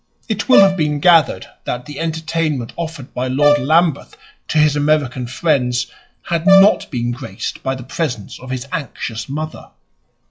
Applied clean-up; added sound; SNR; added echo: classical method log-MMSE.